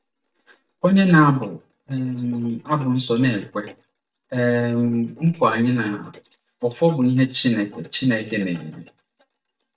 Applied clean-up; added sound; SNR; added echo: neural mask model DeepFilterNet 3.